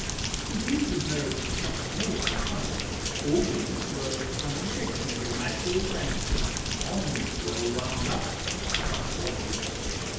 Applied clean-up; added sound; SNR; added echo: none; Rain; -3 dB; reverberation time 0.9 s.